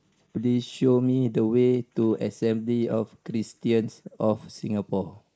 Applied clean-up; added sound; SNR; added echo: neural mask model Resemble Enhance denoiser.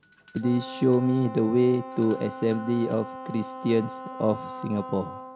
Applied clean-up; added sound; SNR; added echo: none; Wind instrument, woodwind instrument + Doorbell; 11 dB; none.